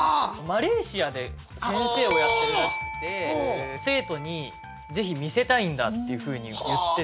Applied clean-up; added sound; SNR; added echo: none; Bell; 8 dB; none.